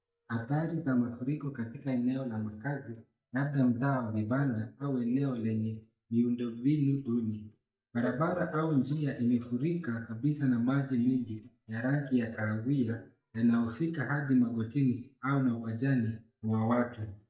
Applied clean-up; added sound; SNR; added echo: neural mask model DeepFilterNet 3.